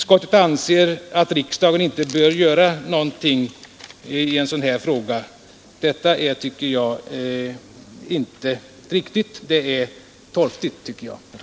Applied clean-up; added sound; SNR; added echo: none; none; none; none.